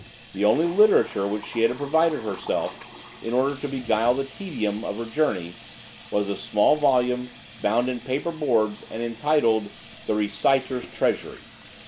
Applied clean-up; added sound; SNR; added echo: none; Sink (filling or washing) / Water tap, faucet; 20 dB; none.